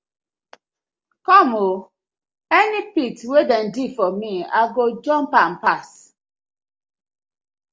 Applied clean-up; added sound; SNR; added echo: none; none; none; none.